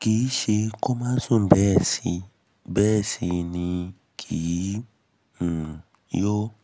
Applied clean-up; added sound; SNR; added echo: none; none; none; none.